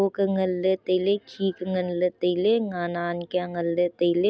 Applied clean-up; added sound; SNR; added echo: none; none; none; none.